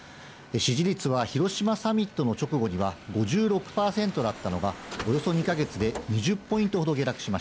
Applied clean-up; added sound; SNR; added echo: none; Aircraft + Car; 17 dB; none.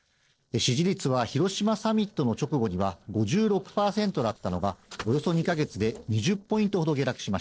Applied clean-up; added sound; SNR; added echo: neural separator model SepFormer DNS4.